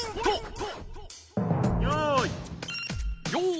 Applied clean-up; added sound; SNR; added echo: none; none; none; none.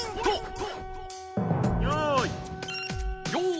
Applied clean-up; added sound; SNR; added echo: none; Wind instrument, woodwind instrument; 12 dB; none.